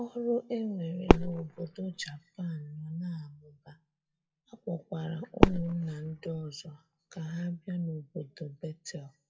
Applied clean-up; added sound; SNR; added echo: classical method WPE with log-MMSE.